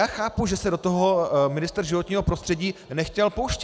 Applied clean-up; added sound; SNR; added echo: none; Bird vocalization, bird call, bird song; 20 dB; none.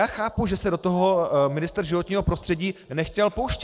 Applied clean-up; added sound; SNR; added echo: neural separator model SepFormer DNS4.